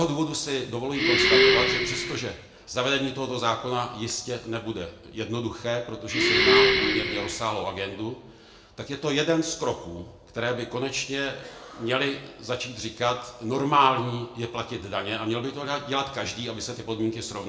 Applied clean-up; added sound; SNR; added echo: none; Breathing; -5 dB; reverberation time 0.6 s.